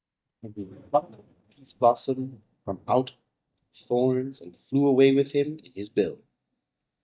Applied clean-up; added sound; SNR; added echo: neural mask model DeepFilterNet 3.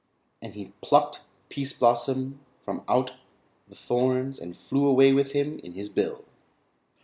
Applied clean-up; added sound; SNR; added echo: none; none; none; none.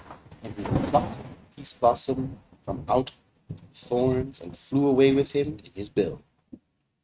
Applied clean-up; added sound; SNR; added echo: neural mask model RNNoise.